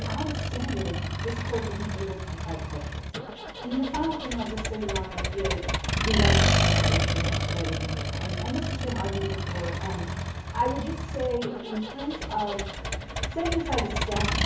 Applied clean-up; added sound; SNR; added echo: none; Accelerating, revving, vroom; -4 dB; reverberation time 0.6 s.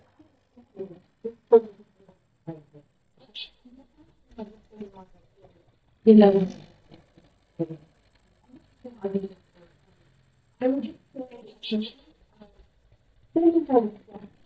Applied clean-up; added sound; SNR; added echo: neural mask model DeepFilterNet 3.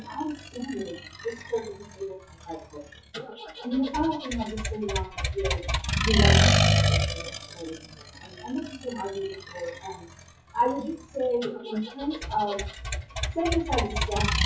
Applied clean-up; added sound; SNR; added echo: classical method WPE with log-MMSE.